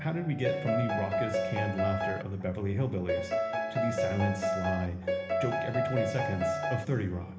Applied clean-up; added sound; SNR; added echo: none; Piano; -2 dB; reverberation time 1.1 s.